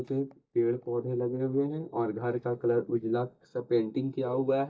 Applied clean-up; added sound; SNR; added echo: neural mask model DeepFilterNet 3.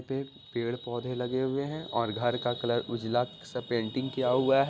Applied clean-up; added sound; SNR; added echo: none; none; none; none.